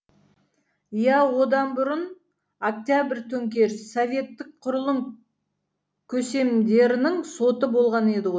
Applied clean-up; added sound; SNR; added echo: none; none; none; none.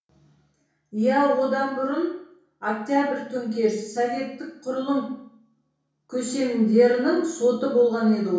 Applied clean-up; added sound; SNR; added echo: none; none; none; reverberation time 0.6 s.